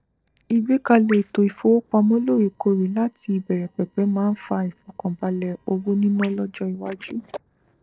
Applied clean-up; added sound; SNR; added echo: neural separator model SepFormer DNS4.